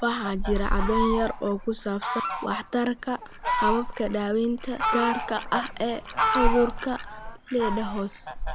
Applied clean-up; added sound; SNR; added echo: none; Fowl; 1 dB; none.